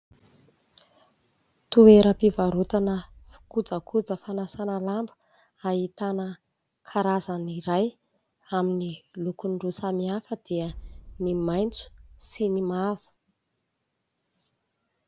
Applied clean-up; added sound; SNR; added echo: none; Boom; 20 dB; none.